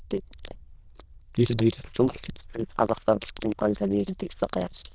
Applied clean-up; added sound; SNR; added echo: neural diffusion model UNIVERSE++.